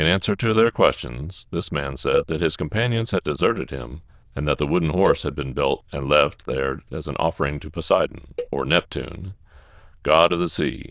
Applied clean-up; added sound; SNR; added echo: neural diffusion model UNIVERSE++.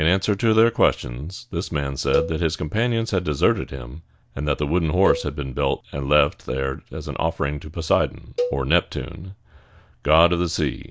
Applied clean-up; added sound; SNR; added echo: neural mask model DeepFilterNet 3.